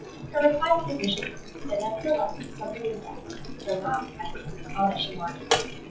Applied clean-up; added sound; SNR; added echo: classical method WPE with log-MMSE.